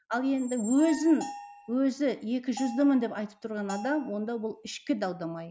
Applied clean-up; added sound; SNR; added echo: none; Bell + Squeak; 15 dB; none.